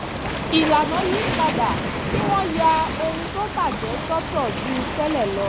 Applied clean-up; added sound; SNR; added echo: none; Waves, surf; 2 dB; none.